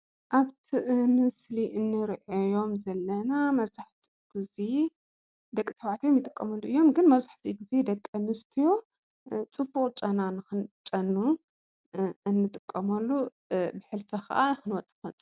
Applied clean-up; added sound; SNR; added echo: none; none; none; none.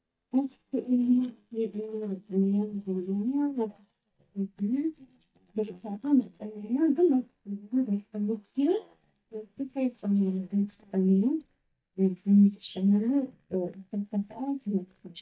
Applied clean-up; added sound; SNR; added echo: neural mask model DeepFilterNet 3.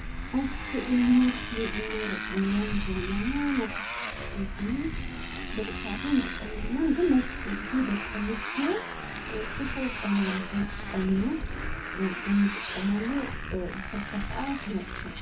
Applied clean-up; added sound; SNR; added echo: none; Motorcycle; 5 dB; reverberation time 0.3 s.